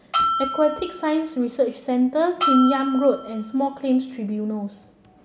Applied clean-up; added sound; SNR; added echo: none; Bell; 5 dB; none.